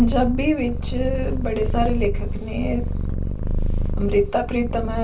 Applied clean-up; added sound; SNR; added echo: none; Purr; 0 dB; reverberation time 0.2 s.